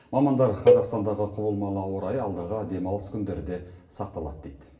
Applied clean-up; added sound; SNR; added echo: none; Cowbell; -3 dB; reverberation time 0.8 s.